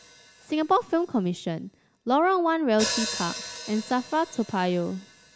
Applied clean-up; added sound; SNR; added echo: none; Hi-hat; 12 dB; none.